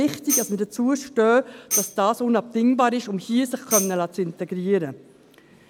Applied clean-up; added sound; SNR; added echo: none; Tambourine; 8 dB; none.